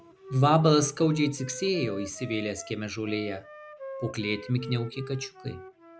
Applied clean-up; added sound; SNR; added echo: none; Wind instrument, woodwind instrument; 15 dB; none.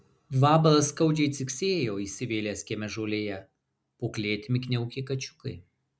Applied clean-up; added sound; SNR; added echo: none; none; none; none.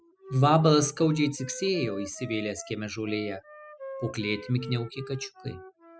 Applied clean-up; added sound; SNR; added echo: classical method spectral subtraction.